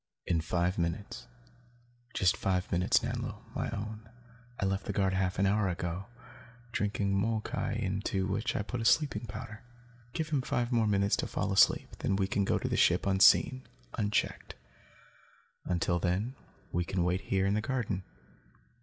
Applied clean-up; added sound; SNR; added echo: none; none; none; none.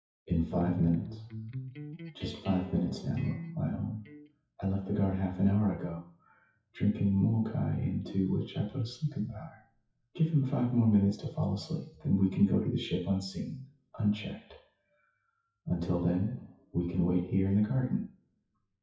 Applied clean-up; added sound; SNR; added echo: classical method WPE with log-MMSE.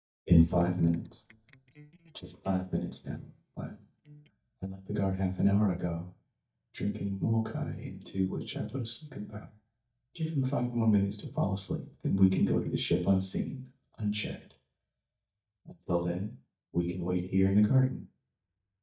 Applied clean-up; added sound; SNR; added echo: neural mask model DeepFilterNet 3.